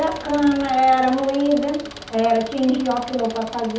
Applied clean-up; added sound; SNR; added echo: none; Engine; 17 dB; reverberation time 0.6 s.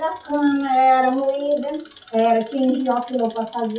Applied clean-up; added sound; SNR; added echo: classical method WPE with log-MMSE.